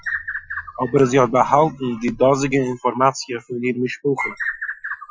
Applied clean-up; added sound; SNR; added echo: classical method Wiener filter.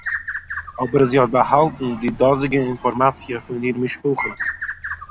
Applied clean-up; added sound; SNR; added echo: none; Bird; 12 dB; none.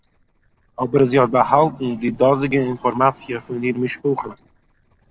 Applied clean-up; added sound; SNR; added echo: neural separator model SepFormer DNS4.